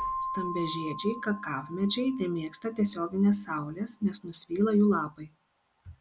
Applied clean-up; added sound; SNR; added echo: none; Keyboard (musical); 11 dB; none.